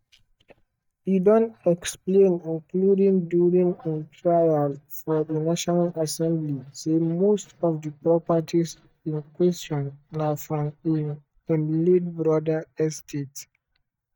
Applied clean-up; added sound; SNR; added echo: neural mask model DeepFilterNet 3.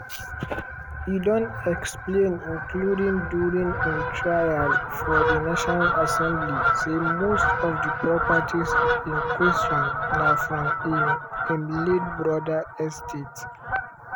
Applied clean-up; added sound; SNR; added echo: none; Fowl; -1 dB; none.